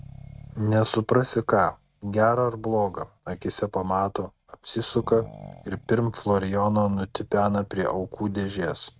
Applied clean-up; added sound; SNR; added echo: neural mask model RNNoise.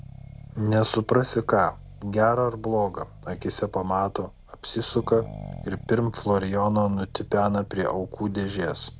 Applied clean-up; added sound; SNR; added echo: none; Accelerating, revving, vroom; 17 dB; none.